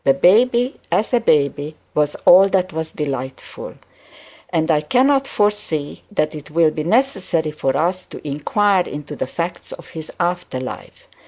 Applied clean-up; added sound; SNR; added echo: none; none; none; none.